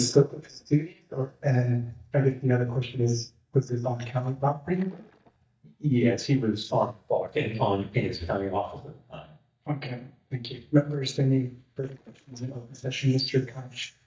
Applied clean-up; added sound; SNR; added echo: neural mask model DeepFilterNet 3.